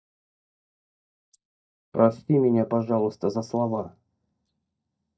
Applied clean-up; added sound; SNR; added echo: neural mask model DeepFilterNet 3.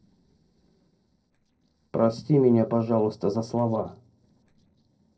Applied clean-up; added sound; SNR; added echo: neural separator model SepFormer DNS4.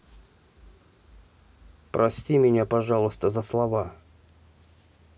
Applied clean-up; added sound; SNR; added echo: none; none; none; none.